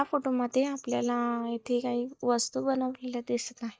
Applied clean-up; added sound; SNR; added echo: neural mask model DeepFilterNet 3.